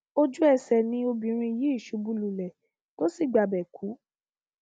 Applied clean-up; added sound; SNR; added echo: none; none; none; none.